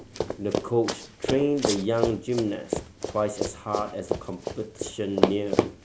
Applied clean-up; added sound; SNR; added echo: none; Run; 2 dB; none.